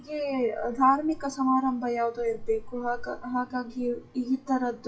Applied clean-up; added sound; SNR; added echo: classical method WPE with log-MMSE.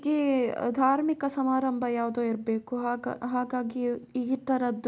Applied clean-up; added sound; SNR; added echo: none; none; none; none.